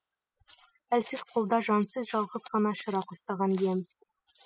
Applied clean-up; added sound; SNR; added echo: classical method spectral subtraction.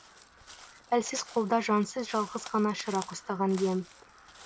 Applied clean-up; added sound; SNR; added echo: none; Crow; 18 dB; none.